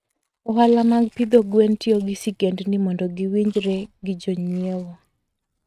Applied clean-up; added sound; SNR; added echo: neural mask model RNNoise.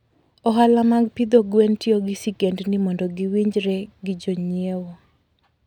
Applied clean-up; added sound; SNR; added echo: none; none; none; none.